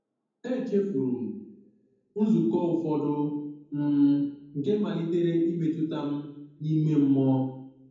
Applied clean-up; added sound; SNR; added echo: none; none; none; reverberation time 0.9 s.